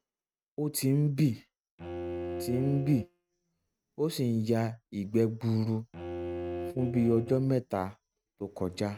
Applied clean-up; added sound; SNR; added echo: neural mask model RNNoise.